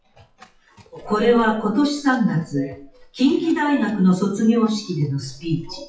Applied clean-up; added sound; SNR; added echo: classical method WPE with log-MMSE.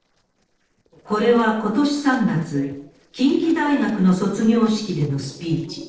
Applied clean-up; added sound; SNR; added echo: neural separator model SepFormer DNS4.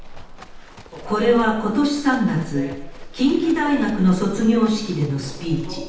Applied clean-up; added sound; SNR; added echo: none; Livestock, farm animals, working animals; 14 dB; reverberation time 0.9 s.